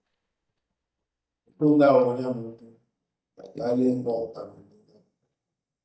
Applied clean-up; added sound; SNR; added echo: neural mask model DeepFilterNet 3.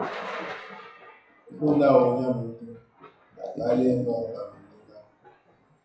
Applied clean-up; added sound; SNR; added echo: classical method WPE with log-MMSE.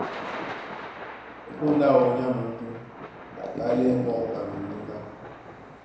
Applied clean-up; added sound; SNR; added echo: none; Thunder / Rain; 11 dB; reverberation time 1.0 s.